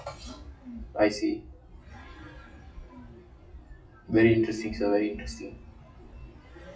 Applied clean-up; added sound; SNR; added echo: classical method WPE with log-MMSE.